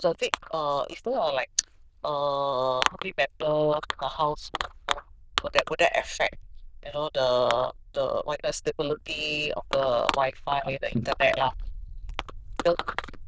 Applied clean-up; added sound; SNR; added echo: neural diffusion model UNIVERSE++.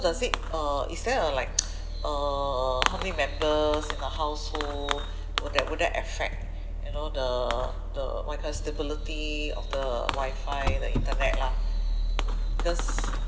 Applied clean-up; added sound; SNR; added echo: none; Fireworks; -2 dB; none.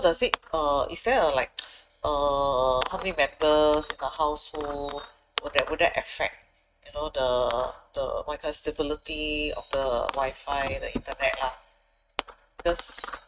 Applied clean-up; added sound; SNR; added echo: neural mask model RNNoise.